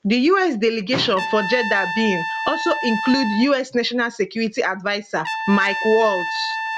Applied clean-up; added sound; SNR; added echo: none; Trumpet; 7 dB; none.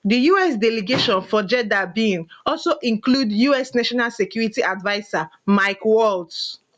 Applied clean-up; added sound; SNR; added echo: none; none; none; none.